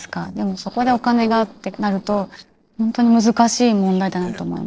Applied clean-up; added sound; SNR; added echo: neural separator model SepFormer DNS4.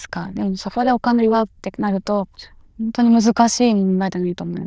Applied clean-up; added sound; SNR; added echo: neural diffusion model UNIVERSE++.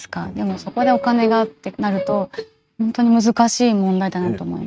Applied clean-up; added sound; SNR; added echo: neural mask model RNNoise.